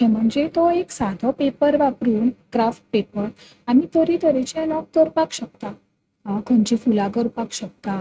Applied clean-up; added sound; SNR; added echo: neural mask model RNNoise.